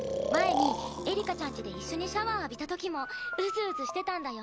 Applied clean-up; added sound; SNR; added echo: none; Breathing; 2 dB; none.